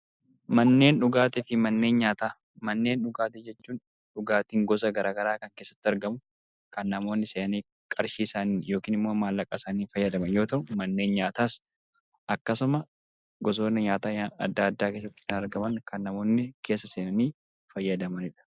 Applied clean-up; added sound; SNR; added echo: neural mask model Resemble Enhance denoiser.